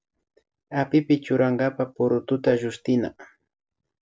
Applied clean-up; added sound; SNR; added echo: neural separator model SepFormer DNS4.